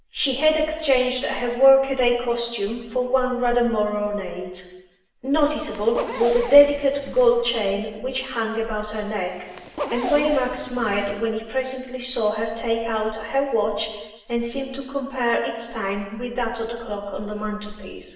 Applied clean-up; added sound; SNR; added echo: none; Zipper (clothing); 10 dB; reverberation time 1.0 s.